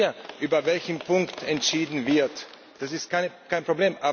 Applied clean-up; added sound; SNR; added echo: none; none; none; none.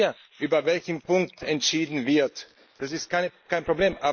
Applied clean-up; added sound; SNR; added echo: neural mask model Resemble Enhance denoiser.